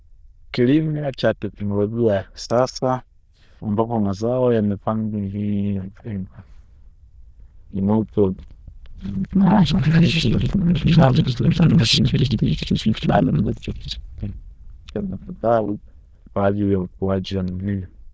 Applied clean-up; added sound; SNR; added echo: neural diffusion model UNIVERSE++.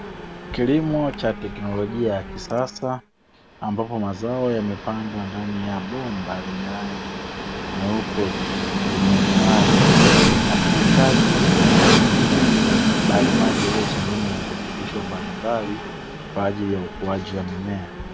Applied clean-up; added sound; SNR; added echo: none; Train; -5 dB; none.